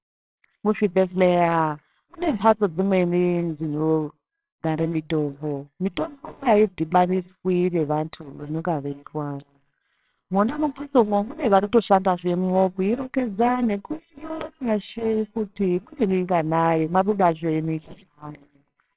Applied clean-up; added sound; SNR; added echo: neural separator model SepFormer WHAMR!.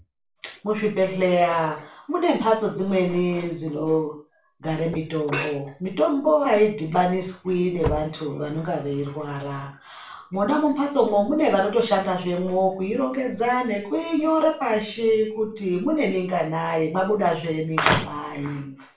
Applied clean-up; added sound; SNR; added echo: none; Slam / Car; 14 dB; reverberation time 0.3 s.